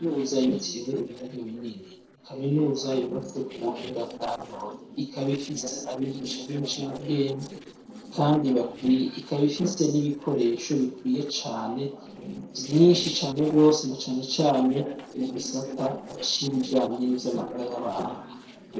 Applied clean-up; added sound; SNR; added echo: neural separator model SepFormer DNS4.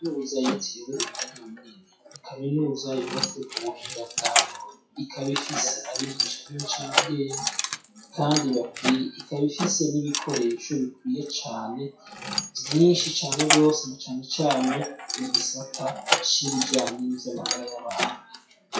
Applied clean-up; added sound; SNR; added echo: classical method WPE with log-MMSE.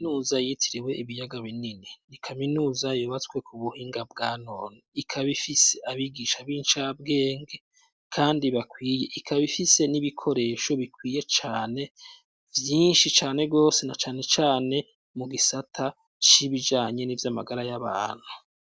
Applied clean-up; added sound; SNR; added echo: none; none; none; none.